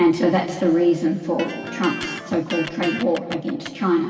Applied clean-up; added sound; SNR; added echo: none; Electric guitar; 12 dB; reverberation time 2.3 s.